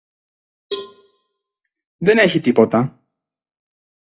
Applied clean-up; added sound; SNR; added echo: classical method log-MMSE.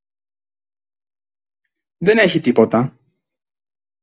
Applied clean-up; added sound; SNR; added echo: none; none; none; none.